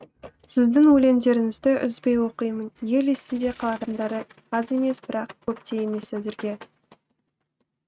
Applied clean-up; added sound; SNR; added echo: neural mask model RNNoise.